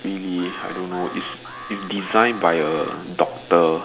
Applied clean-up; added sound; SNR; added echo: none; Alarm; 16 dB; none.